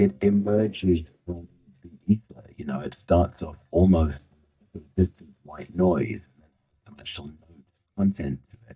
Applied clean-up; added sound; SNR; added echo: neural mask model DeepFilterNet 3.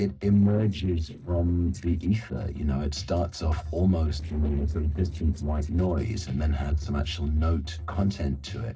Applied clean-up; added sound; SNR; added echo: neural separator model SepFormer DNS4.